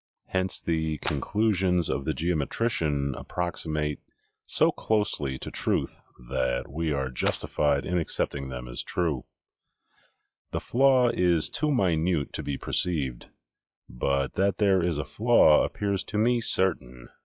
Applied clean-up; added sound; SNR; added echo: classical method log-MMSE.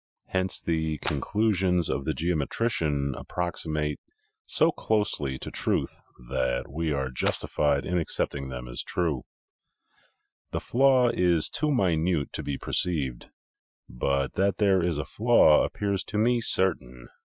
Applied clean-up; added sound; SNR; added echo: classical method Wiener filter.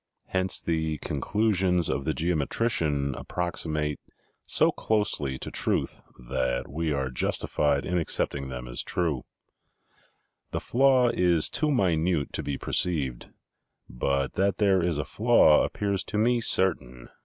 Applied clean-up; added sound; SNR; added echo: none; none; none; none.